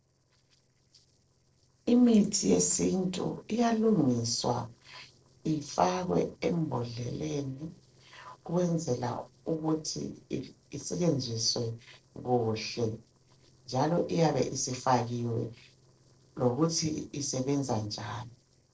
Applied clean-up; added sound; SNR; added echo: neural separator model SepFormer DNS4.